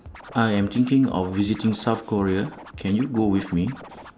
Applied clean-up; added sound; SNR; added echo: none; Scratching (performance technique); 18 dB; none.